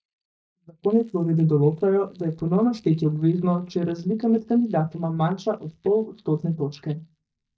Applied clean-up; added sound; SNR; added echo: neural mask model DeepFilterNet 3.